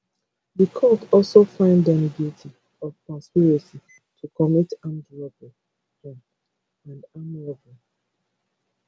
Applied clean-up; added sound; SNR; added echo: none; none; none; none.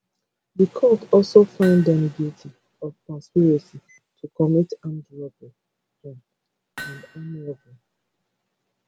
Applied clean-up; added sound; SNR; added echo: none; Hammer; 20 dB; none.